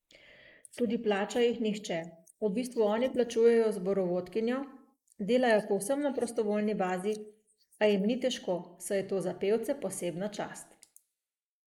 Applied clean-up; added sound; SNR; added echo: neural mask model Resemble Enhance denoiser.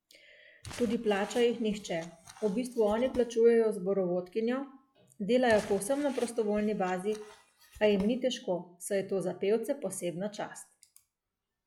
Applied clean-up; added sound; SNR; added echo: classical method log-MMSE.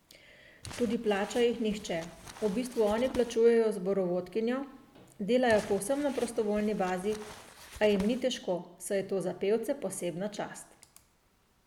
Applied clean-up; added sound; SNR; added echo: none; Crumpling, crinkling; 17 dB; none.